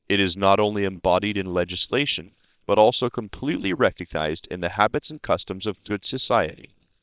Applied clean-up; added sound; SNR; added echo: neural separator model SepFormer WHAM!.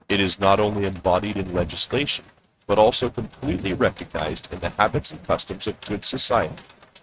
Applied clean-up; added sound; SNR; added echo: neural mask model RNNoise.